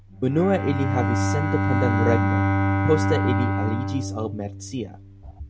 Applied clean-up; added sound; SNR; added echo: none; Bowed string instrument; -3 dB; none.